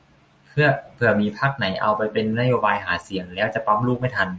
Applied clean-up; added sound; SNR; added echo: none; none; none; none.